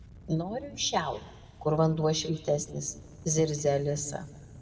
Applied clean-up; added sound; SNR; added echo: none; Engine starting; 19 dB; reverberation time 1.4 s.